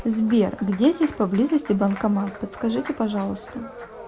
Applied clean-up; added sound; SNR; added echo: none; Applause; 17 dB; none.